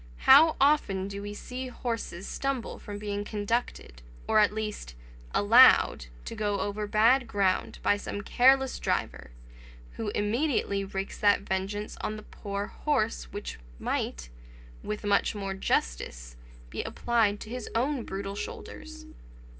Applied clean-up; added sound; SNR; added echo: neural separator model SepFormer DNS4.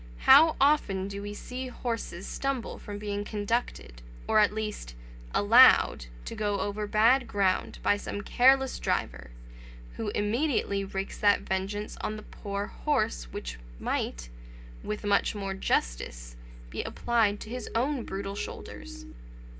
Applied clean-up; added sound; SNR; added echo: none; Siren; 14 dB; reverberation time 0.3 s.